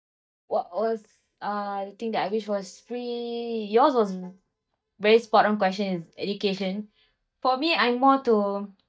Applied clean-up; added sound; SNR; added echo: neural mask model DeepFilterNet 3.